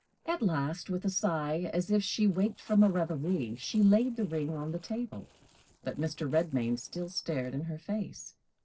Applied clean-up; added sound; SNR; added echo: neural separator model SepFormer DNS4.